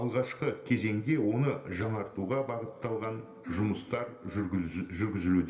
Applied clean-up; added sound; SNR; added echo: none; none; none; reverberation time 0.4 s.